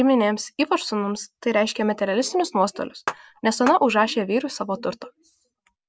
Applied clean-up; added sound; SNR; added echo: none; Clapping; 9 dB; none.